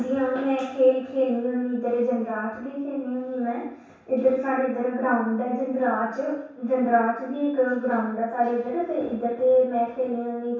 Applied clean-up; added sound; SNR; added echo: none; none; none; reverberation time 0.7 s.